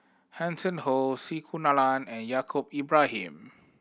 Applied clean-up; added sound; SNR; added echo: none; none; none; none.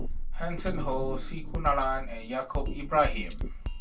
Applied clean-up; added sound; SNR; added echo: none; Drum kit; -1 dB; reverberation time 0.2 s.